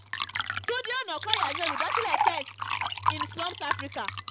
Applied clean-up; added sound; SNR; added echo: none; Fill (with liquid); -4 dB; none.